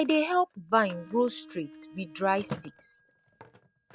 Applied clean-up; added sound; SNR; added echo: none; Bowed string instrument + Telephone; 17 dB; none.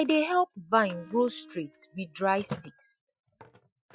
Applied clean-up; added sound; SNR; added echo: classical method Wiener filter.